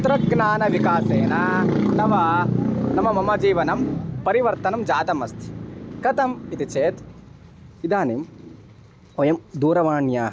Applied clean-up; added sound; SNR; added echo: none; none; none; none.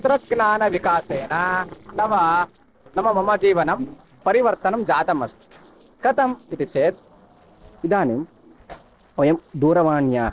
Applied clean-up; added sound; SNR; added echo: neural separator model SepFormer DNS4.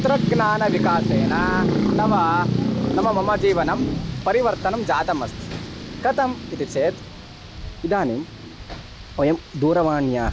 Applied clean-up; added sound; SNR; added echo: none; Rain; 16 dB; none.